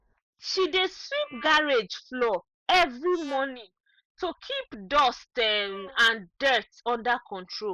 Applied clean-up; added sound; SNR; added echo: neural mask model Resemble Enhance denoiser.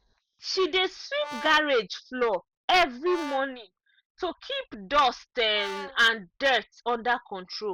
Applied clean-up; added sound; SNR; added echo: none; Brass instrument; 14 dB; none.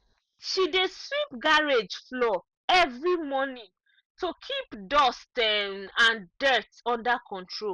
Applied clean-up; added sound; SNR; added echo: none; none; none; none.